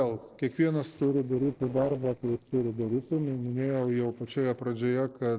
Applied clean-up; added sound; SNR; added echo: neural separator model SepFormer DNS4.